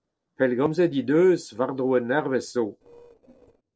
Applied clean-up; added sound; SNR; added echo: neural separator model SepFormer DNS4.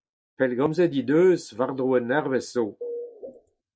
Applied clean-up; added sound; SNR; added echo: neural mask model DeepFilterNet 3.